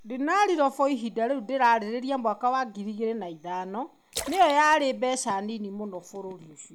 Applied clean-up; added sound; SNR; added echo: none; Splash, splatter; 16 dB; none.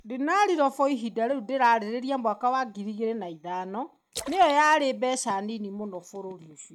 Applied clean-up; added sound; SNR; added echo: neural mask model RNNoise.